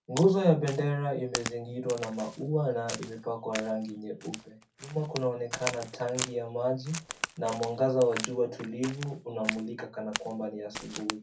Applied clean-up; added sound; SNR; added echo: none; Crack; 10 dB; reverberation time 0.3 s.